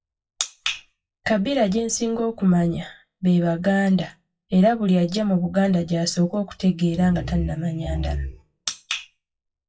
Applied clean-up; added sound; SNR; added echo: classical method WPE with log-MMSE.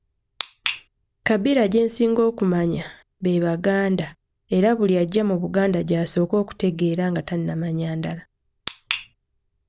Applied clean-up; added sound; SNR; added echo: none; none; none; none.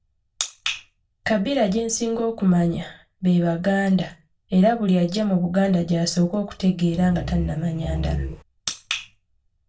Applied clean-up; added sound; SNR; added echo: none; Growling; 6 dB; reverberation time 0.2 s.